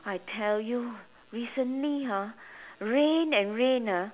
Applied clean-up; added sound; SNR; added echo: none; none; none; none.